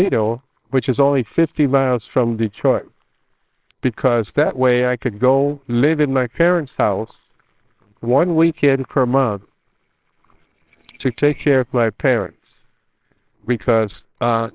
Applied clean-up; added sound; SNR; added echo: neural separator model SepFormer WHAMR!.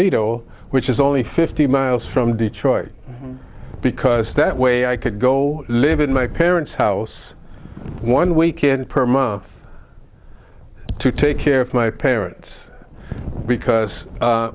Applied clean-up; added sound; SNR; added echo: none; none; none; none.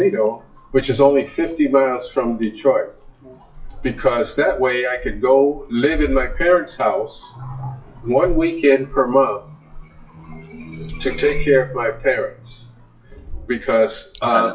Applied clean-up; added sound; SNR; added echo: classical method WPE with log-MMSE.